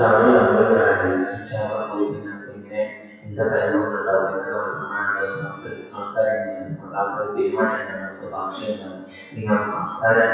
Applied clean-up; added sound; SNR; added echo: classical method WPE with log-MMSE.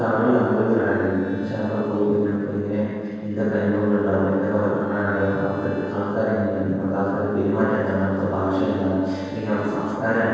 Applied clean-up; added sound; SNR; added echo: neural separator model SepFormer DNS4.